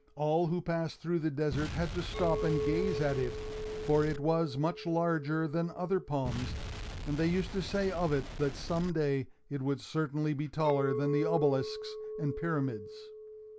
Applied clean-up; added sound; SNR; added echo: none; Explosion + Chink, clink; 7 dB; none.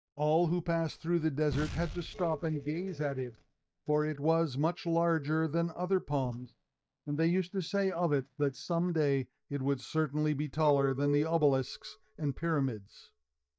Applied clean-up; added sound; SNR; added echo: neural mask model DeepFilterNet 3.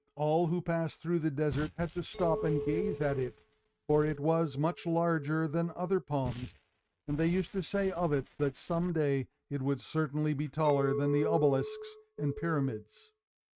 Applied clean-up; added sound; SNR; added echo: neural mask model RNNoise.